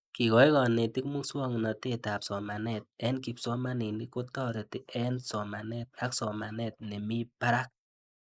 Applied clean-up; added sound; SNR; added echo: neural mask model Resemble Enhance denoiser.